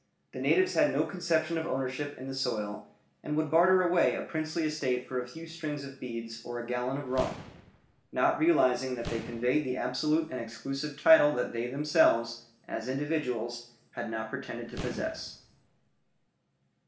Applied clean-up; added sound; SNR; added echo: none; Boom; 15 dB; reverberation time 0.5 s.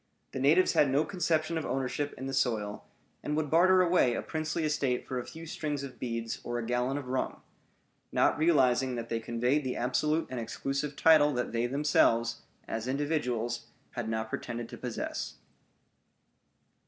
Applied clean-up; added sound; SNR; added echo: none; none; none; none.